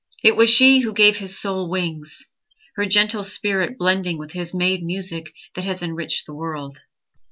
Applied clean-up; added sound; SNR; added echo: none; none; none; none.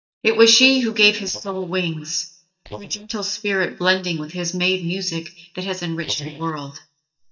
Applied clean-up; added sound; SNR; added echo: neural mask model DeepFilterNet 3.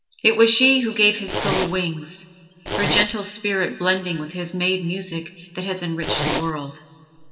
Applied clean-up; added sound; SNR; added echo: none; Zipper (clothing); 1 dB; reverberation time 1.7 s.